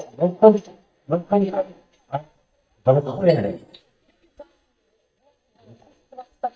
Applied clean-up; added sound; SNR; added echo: neural mask model DeepFilterNet 3.